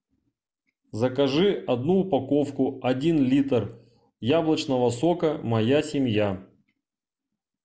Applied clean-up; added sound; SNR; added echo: none; none; none; none.